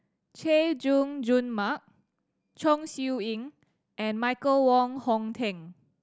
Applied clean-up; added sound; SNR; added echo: none; none; none; none.